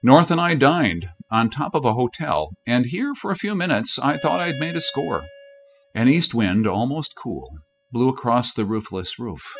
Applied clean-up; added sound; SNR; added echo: classical method spectral subtraction.